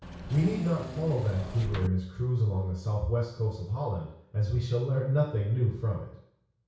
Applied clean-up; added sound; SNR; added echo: none; Engine / Mechanisms; 10 dB; reverberation time 0.6 s.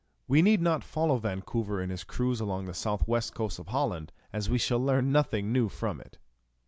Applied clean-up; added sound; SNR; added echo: none; none; none; none.